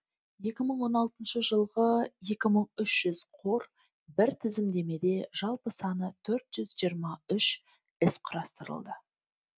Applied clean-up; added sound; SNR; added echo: none; none; none; none.